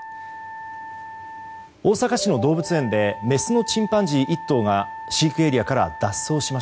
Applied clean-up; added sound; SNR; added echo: none; Wind instrument, woodwind instrument; 13 dB; none.